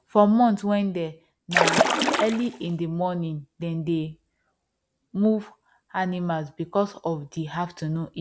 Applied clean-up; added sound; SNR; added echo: none; Splash, splatter; -3 dB; none.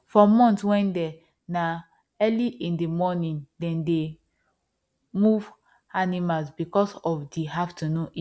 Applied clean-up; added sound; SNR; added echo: none; none; none; none.